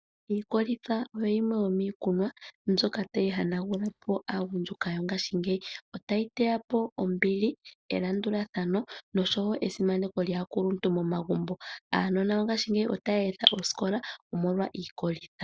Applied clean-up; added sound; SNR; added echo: neural mask model DeepFilterNet 3.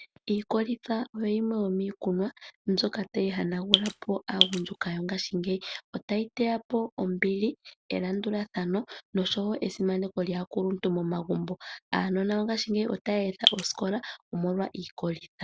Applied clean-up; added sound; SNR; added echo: none; Drip; -3 dB; none.